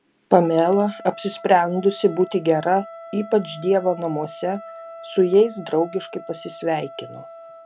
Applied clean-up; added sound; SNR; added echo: none; Trumpet; 18 dB; none.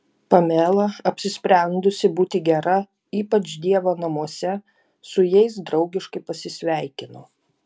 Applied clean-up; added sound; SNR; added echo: none; none; none; none.